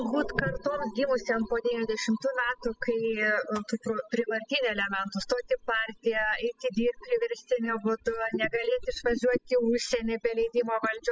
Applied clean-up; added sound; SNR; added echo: classical method spectral subtraction.